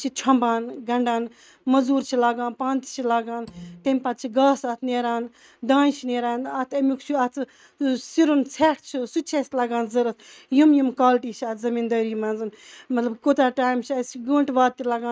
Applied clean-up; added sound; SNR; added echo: neural mask model RNNoise.